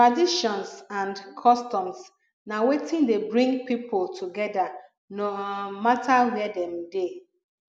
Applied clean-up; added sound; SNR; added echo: none; none; none; none.